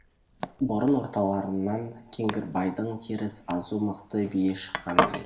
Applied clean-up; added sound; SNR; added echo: none; Domestic sounds, home sounds; 6 dB; reverberation time 0.6 s.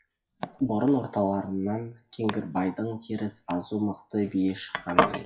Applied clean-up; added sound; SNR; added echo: classical method WPE with log-MMSE.